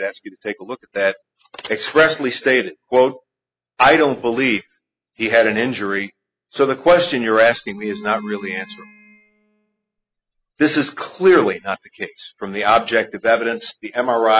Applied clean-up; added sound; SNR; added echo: classical method spectral subtraction.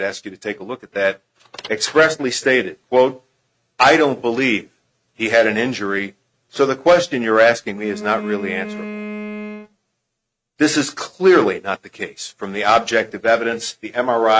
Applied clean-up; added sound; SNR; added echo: neural mask model RNNoise.